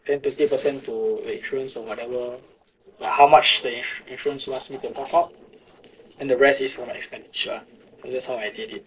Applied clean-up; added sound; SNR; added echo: neural separator model SepFormer DNS4.